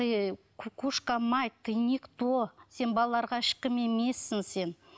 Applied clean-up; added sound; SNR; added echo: none; none; none; none.